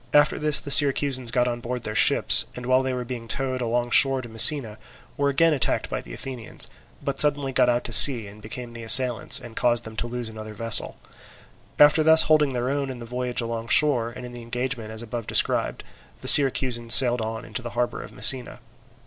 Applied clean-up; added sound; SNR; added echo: none; none; none; none.